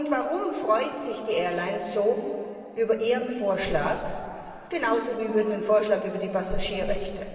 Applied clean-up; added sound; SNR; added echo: none; none; none; reverberation time 2.8 s.